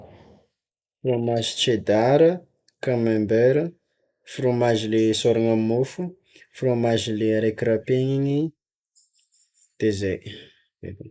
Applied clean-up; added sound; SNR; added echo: neural mask model Resemble Enhance denoiser.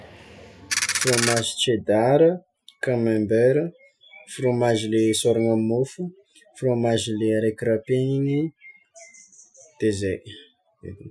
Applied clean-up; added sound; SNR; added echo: classical method Wiener filter.